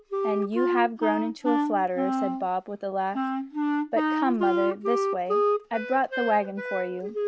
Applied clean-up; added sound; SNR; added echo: none; Wind instrument, woodwind instrument; -1 dB; none.